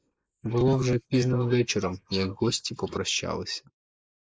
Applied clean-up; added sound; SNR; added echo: neural mask model Resemble Enhance denoiser.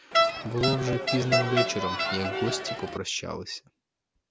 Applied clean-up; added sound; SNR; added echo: none; Crowd; -3 dB; none.